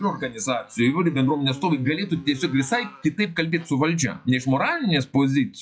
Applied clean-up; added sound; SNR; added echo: classical method log-MMSE.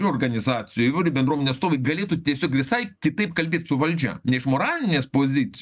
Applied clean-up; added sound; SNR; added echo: none; none; none; none.